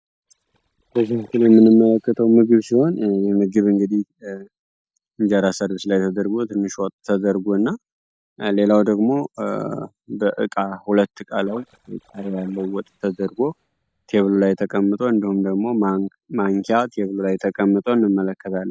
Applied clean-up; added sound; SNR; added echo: neural mask model DeepFilterNet 3.